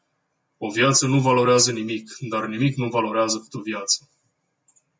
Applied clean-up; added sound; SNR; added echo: none; none; none; none.